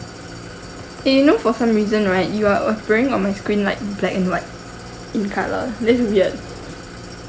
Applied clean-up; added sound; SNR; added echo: none; Idling; 15 dB; none.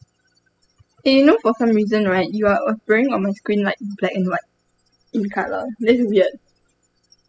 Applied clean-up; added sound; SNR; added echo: classical method spectral subtraction.